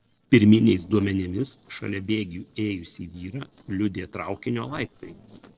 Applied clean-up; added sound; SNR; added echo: neural separator model SepFormer DNS4.